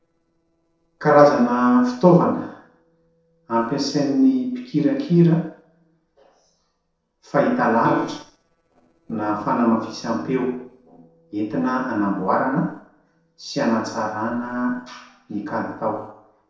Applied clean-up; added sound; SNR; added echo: neural separator model SepFormer DNS4.